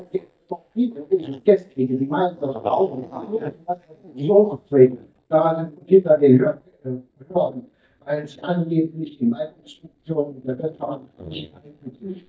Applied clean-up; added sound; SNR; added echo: neural mask model DeepFilterNet 3.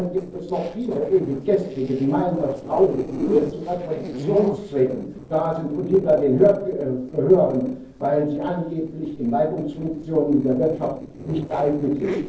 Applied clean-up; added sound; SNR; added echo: neural separator model SepFormer DNS4.